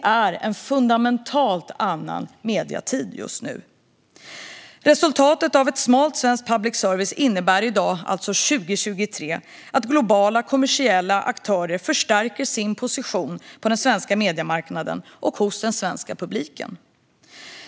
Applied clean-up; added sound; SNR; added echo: none; none; none; none.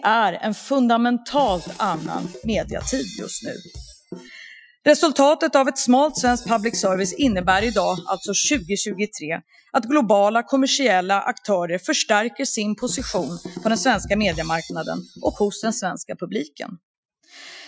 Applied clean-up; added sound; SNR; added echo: classical method Wiener filter.